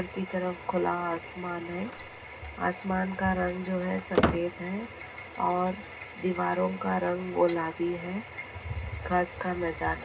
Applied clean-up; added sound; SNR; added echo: none; Squeak; 5 dB; reverberation time 0.2 s.